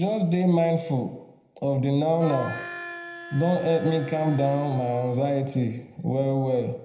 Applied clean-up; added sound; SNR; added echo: none; Harmonica; 14 dB; reverberation time 0.8 s.